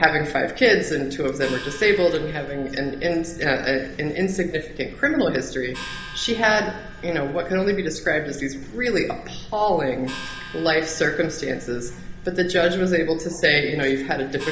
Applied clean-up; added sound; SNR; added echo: none; Gong; 18 dB; reverberation time 0.8 s.